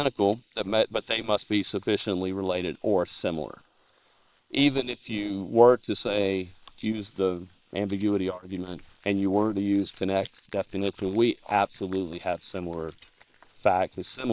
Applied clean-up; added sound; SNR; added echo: neural separator model SepFormer WHAM!.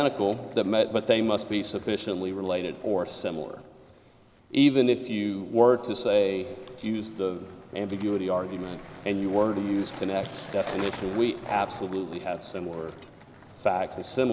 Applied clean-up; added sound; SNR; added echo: none; Skateboard; 18 dB; none.